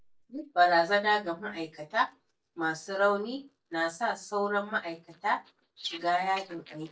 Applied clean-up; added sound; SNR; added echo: neural mask model DeepFilterNet 3.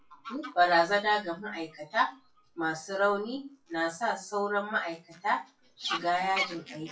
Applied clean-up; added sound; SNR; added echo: classical method WPE with log-MMSE.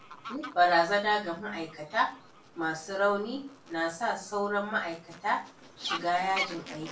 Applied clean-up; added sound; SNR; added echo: none; Fowl; 13 dB; reverberation time 0.3 s.